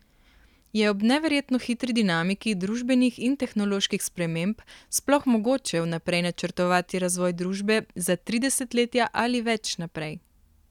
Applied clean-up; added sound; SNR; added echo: none; none; none; none.